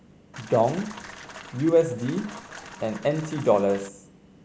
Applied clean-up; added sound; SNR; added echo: none; Rain; 16 dB; none.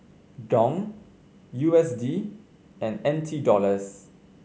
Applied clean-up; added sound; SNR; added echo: none; none; none; none.